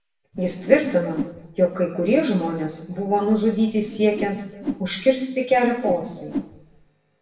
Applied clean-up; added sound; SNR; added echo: none; Whoosh, swoosh, swish; 11 dB; reverberation time 0.9 s.